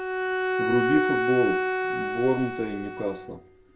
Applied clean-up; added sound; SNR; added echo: none; Bowed string instrument; -1 dB; reverberation time 0.2 s.